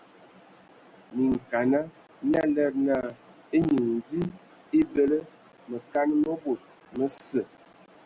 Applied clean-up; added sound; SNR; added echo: none; none; none; none.